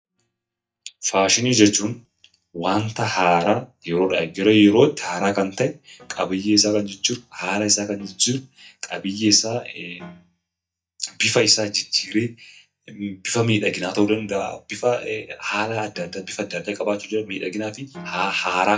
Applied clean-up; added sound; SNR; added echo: neural mask model DeepFilterNet 3.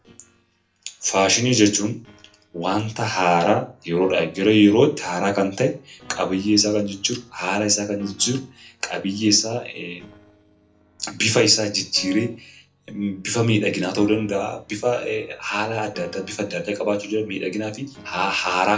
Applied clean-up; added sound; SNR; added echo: neural separator model SepFormer DNS4.